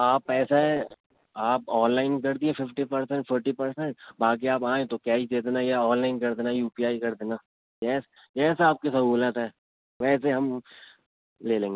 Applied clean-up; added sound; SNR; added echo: none; none; none; none.